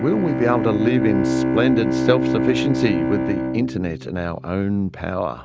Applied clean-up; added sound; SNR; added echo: neural mask model RNNoise.